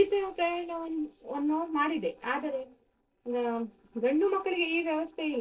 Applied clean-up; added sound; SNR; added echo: neural separator model SepFormer DNS4.